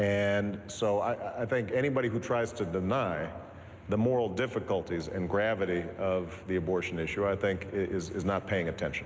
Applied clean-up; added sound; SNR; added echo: none; none; none; none.